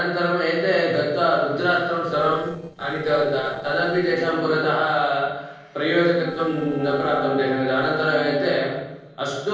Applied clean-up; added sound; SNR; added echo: neural separator model SepFormer DNS4.